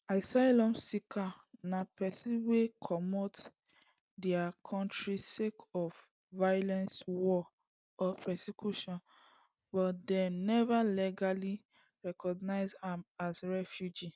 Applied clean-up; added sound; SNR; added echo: none; none; none; none.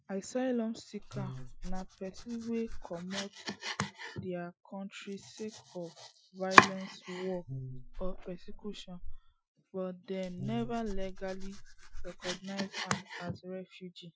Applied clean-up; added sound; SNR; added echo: classical method Wiener filter.